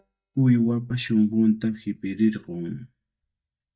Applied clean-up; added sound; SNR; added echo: neural mask model DeepFilterNet 3.